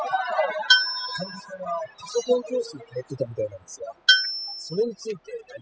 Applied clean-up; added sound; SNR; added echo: classical method spectral subtraction.